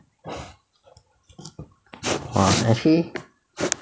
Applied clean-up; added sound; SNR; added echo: none; none; none; none.